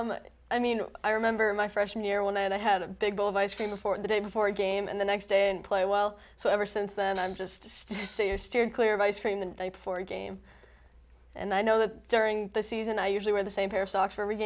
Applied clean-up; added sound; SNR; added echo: none; Hi-hat; 19 dB; none.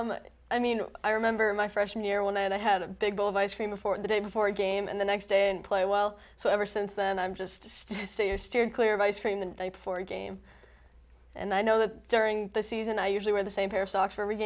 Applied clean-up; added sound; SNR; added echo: none; none; none; none.